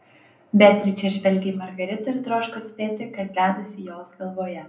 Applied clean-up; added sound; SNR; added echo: none; none; none; reverberation time 0.4 s.